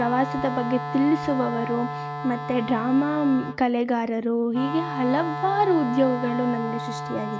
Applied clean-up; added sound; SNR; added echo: none; Wind instrument, woodwind instrument; 8 dB; none.